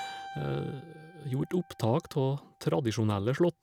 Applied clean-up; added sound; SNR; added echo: none; Keyboard (musical); 18 dB; none.